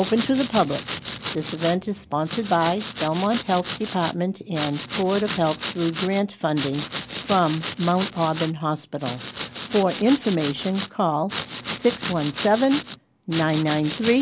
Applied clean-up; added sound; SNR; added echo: none; Domestic sounds, home sounds; 10 dB; none.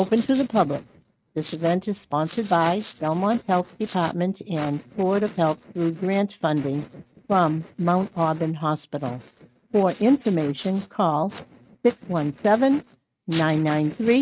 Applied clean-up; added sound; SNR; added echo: neural mask model RNNoise.